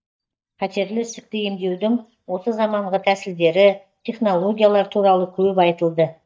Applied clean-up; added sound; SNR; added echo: neural mask model DeepFilterNet 3.